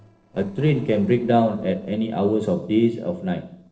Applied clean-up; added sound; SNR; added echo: neural separator model SepFormer DNS4.